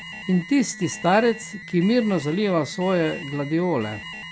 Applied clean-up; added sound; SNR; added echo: none; Alarm; 15 dB; none.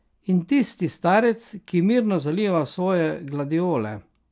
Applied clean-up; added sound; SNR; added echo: none; none; none; none.